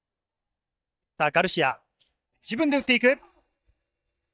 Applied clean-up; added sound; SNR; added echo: neural mask model DeepFilterNet 3.